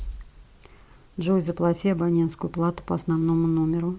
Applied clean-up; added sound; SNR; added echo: none; none; none; none.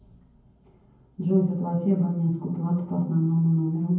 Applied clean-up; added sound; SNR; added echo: none; none; none; reverberation time 0.9 s.